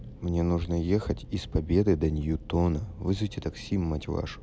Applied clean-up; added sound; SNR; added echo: none; none; none; none.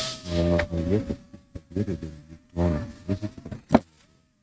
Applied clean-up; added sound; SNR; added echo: neural mask model RNNoise.